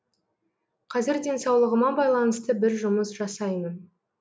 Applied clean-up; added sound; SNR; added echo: none; none; none; none.